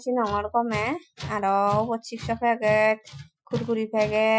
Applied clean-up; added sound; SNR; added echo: classical method Wiener filter.